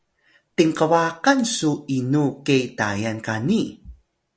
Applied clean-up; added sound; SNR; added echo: none; none; none; none.